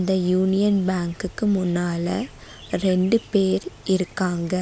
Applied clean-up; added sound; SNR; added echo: none; none; none; none.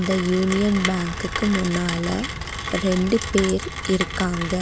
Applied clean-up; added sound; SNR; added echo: none; Rain; 6 dB; none.